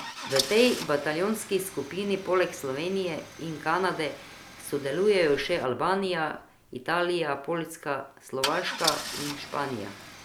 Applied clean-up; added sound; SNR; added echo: none; Idling / Engine starting / Car; 10 dB; none.